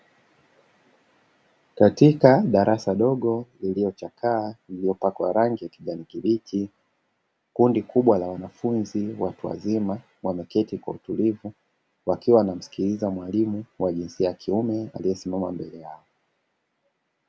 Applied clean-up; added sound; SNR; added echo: none; none; none; none.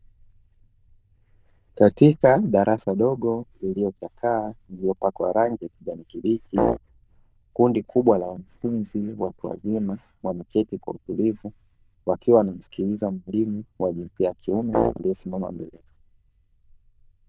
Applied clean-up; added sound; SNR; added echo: neural diffusion model UNIVERSE++.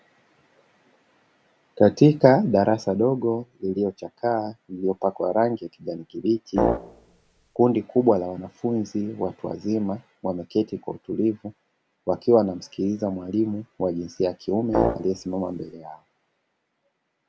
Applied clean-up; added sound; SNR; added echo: none; Brass instrument; 2 dB; none.